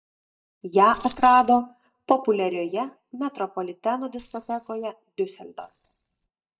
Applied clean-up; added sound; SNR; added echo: neural mask model DeepFilterNet 3.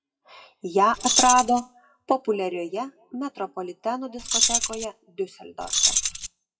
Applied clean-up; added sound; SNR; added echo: classical method WPE with log-MMSE.